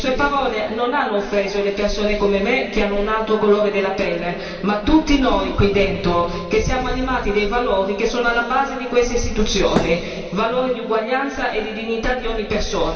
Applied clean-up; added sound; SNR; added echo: none; Thump, thud; 5 dB; reverberation time 2.5 s.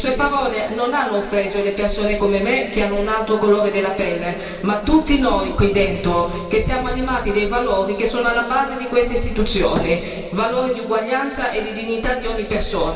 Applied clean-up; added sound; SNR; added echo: neural separator model SepFormer DNS4.